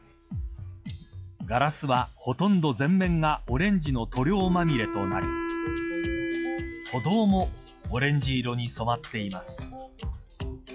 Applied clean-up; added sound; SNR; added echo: classical method log-MMSE.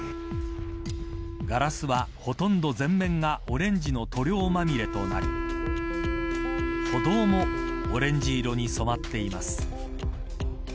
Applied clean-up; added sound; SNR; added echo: none; Wind instrument, woodwind instrument; 7 dB; none.